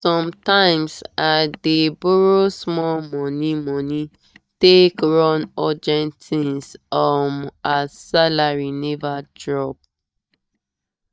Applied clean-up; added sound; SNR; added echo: neural mask model DeepFilterNet 3.